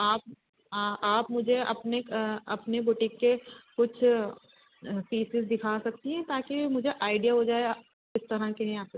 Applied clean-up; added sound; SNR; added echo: none; none; none; none.